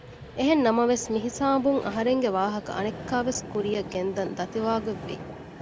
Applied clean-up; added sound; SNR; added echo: none; Vehicle; 13 dB; none.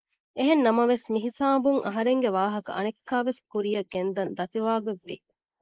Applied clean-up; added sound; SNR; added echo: neural mask model Resemble Enhance denoiser.